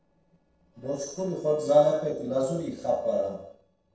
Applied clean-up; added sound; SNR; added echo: neural separator model SepFormer DNS4.